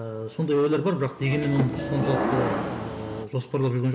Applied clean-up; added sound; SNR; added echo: none; Subway, metro, underground / Sliding door; 3 dB; none.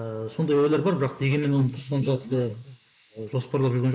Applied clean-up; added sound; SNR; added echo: neural mask model Resemble Enhance denoiser.